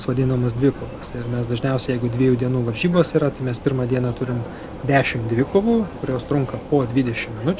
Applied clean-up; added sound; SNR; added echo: none; Vehicle; 13 dB; none.